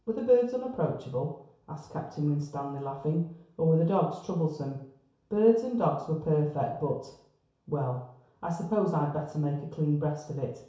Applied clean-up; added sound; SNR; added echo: none; none; none; reverberation time 0.6 s.